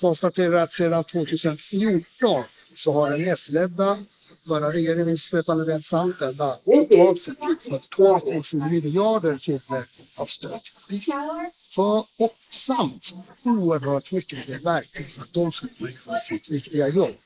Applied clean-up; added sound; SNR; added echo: neural mask model Resemble Enhance denoiser.